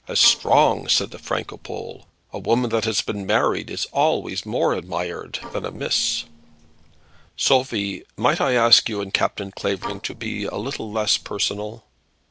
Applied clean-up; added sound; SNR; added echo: neural separator model SepFormer DNS4.